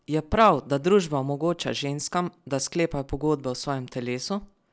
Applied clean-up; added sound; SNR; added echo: none; none; none; none.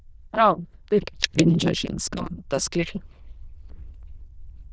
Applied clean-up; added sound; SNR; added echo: neural diffusion model UNIVERSE++.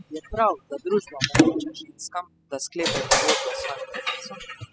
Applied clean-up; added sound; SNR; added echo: classical method spectral subtraction.